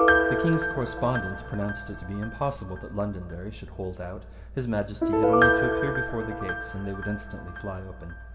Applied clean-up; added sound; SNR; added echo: none; Piano; -3 dB; reverberation time 1.7 s.